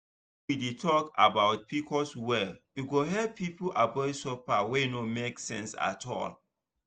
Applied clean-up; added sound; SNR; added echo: none; none; none; none.